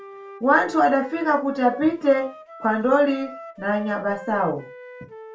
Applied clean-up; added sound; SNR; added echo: none; Wind instrument, woodwind instrument; 17 dB; reverberation time 0.2 s.